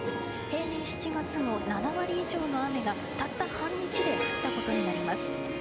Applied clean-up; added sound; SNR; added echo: none; Subway, metro, underground + Harp; 1 dB; none.